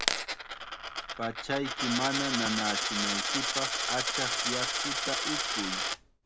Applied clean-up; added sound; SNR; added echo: none; Coin (dropping); -4 dB; none.